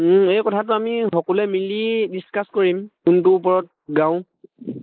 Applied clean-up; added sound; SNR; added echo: neural mask model Resemble Enhance denoiser.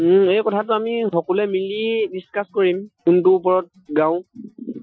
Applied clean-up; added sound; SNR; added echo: classical method Wiener filter.